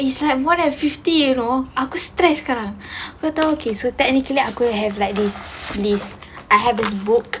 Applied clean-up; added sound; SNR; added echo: none; none; none; none.